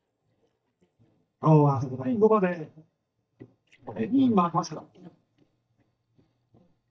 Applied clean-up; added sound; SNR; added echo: neural mask model DeepFilterNet 3.